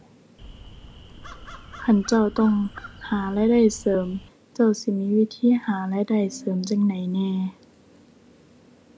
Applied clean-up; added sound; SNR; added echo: none; Crow + Piano; 18 dB; none.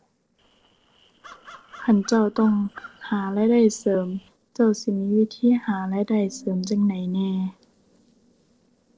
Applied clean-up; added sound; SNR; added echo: neural separator model SepFormer DNS4.